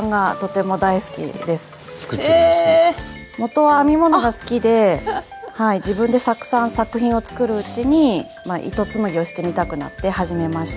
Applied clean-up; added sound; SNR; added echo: none; none; none; none.